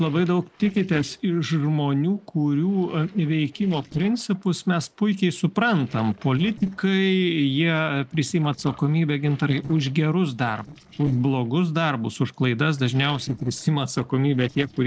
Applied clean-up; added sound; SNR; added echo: neural separator model SepFormer DNS4.